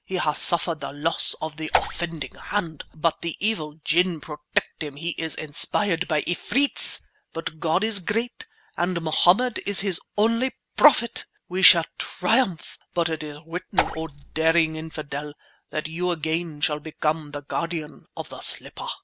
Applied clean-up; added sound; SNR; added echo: none; Raindrop / Splash, splatter; 5 dB; none.